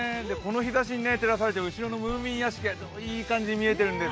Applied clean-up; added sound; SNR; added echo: none; Bass drum; 19 dB; none.